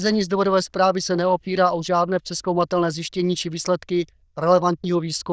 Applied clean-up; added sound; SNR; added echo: neural diffusion model UNIVERSE++.